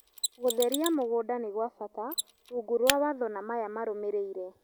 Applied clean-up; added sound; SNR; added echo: none; Mechanisms; 8 dB; none.